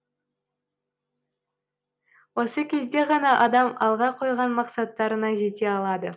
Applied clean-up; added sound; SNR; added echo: none; none; none; none.